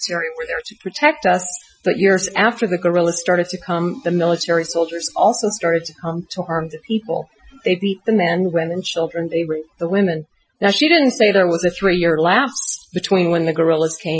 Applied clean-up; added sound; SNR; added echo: classical method Wiener filter.